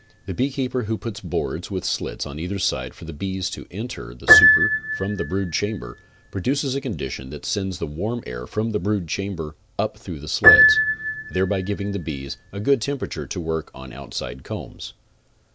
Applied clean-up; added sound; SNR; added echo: none; Piano; -1 dB; none.